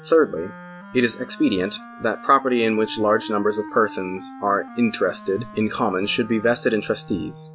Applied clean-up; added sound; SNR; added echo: none; Wind instrument, woodwind instrument; 16 dB; none.